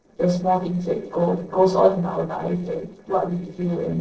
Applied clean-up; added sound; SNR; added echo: neural separator model SepFormer DNS4.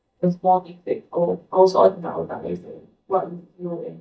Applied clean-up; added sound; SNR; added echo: neural mask model DeepFilterNet 3.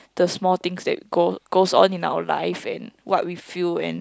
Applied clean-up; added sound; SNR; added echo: none; none; none; none.